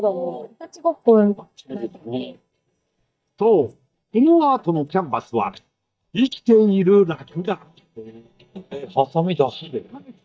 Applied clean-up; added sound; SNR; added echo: neural mask model DeepFilterNet 3.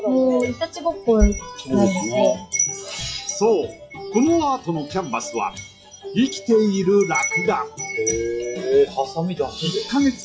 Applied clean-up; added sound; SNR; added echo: classical method WPE with log-MMSE.